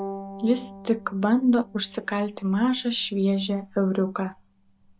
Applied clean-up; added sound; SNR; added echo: none; Bowed string instrument; 17 dB; none.